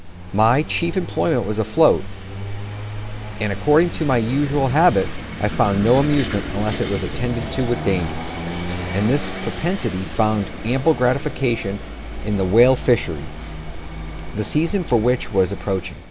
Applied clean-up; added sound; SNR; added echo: none; Engine / Vehicle; 8 dB; none.